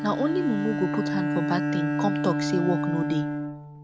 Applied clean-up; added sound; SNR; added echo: none; Bowed string instrument; -1 dB; none.